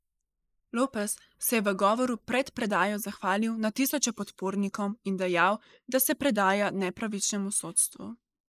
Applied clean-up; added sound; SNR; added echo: neural mask model Resemble Enhance denoiser.